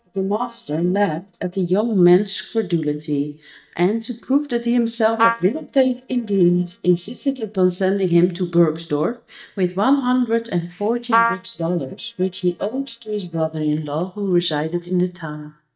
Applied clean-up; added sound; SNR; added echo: neural mask model DeepFilterNet 3.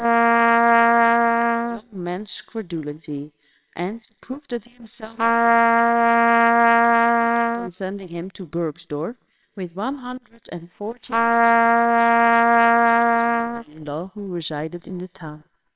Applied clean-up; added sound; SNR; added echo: neural separator model SepFormer WHAMR!.